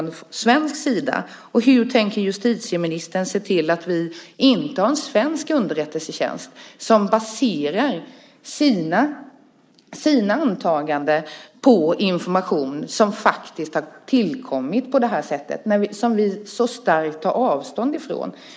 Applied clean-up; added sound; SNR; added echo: neural mask model Resemble Enhance denoiser.